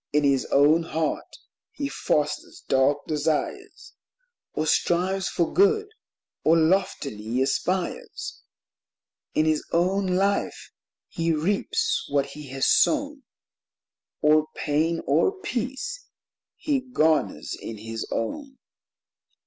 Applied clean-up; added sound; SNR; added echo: none; none; none; none.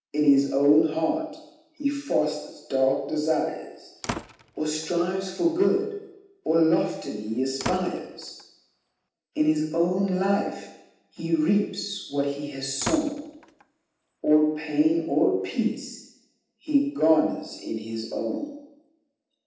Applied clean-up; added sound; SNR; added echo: none; Slam; 14 dB; reverberation time 0.8 s.